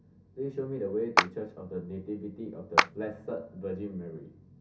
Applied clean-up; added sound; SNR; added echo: none; Clapping; -5 dB; reverberation time 0.3 s.